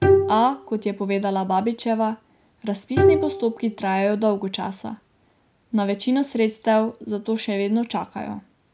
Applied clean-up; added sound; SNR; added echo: none; Bowed string instrument; 1 dB; none.